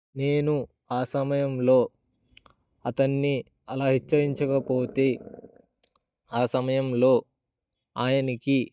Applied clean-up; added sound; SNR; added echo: neural mask model DeepFilterNet 3.